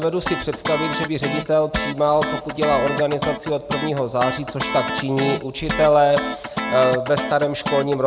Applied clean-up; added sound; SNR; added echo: none; Guitar; 7 dB; none.